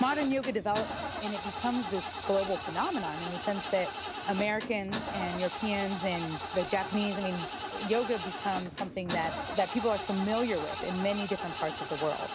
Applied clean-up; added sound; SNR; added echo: none; Engine starting / Car; 5 dB; none.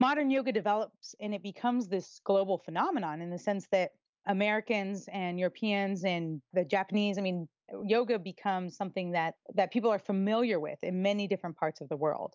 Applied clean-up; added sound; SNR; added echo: none; none; none; none.